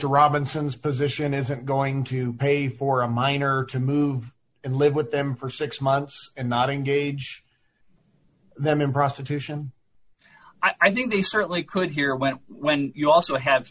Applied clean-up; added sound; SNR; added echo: none; none; none; none.